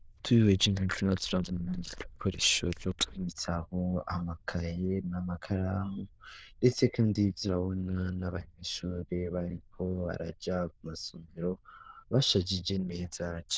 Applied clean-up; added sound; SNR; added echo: neural diffusion model UNIVERSE++.